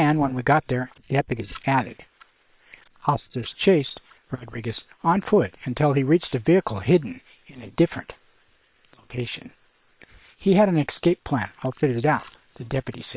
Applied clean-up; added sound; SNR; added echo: neural separator model SepFormer WHAM!.